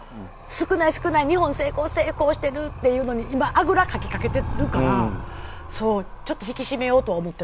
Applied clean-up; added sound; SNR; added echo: none; Animal; 9 dB; none.